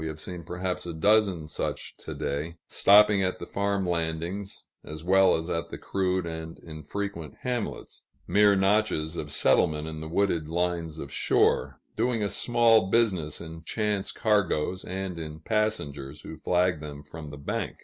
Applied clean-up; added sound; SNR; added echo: none; none; none; none.